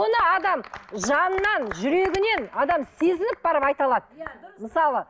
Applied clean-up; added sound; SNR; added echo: none; none; none; none.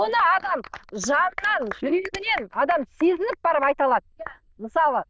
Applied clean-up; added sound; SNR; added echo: neural diffusion model UNIVERSE++.